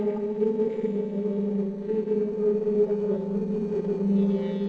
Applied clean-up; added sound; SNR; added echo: neural separator model SepFormer DNS4.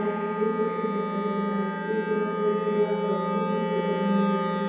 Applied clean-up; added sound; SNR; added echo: none; Wind instrument, woodwind instrument; 4 dB; reverberation time 2.0 s.